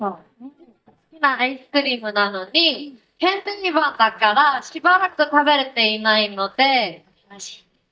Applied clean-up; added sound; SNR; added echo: neural mask model DeepFilterNet 3.